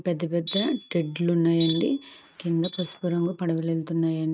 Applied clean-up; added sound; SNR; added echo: neural mask model RNNoise.